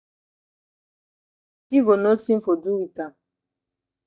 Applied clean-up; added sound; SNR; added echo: neural mask model DeepFilterNet 3.